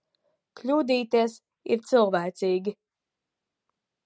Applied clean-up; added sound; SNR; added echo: none; none; none; none.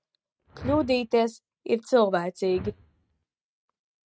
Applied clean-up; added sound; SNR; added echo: neural mask model RNNoise.